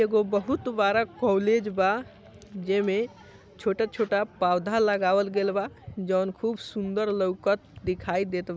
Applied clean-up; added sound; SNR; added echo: none; none; none; none.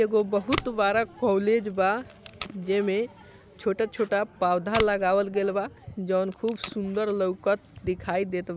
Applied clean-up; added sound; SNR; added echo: none; Packing tape, duct tape; 14 dB; none.